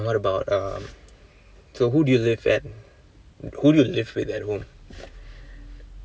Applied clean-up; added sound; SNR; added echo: none; none; none; none.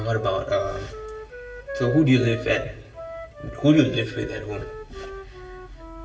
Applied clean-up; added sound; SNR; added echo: none; Wind instrument, woodwind instrument; 13 dB; reverberation time 0.8 s.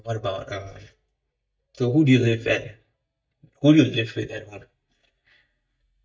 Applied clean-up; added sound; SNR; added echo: neural mask model DeepFilterNet 3.